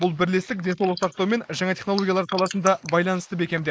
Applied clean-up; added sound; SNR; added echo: neural mask model Resemble Enhance denoiser.